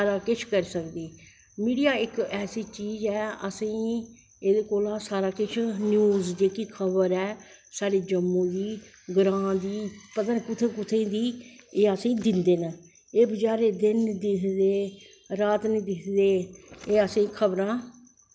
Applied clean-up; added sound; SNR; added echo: none; none; none; none.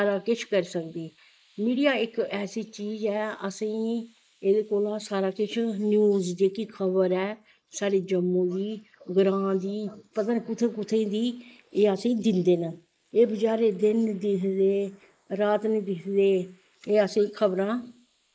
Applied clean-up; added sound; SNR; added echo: neural mask model Resemble Enhance denoiser.